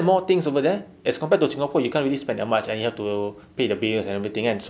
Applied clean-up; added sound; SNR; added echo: none; none; none; none.